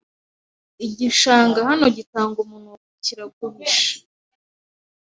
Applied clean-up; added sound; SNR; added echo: none; none; none; none.